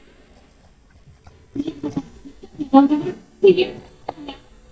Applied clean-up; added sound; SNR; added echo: neural mask model DeepFilterNet 3.